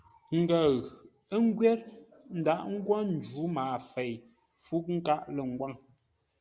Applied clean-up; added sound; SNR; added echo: none; none; none; none.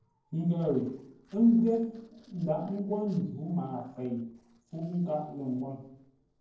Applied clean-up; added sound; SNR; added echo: neural separator model SepFormer DNS4.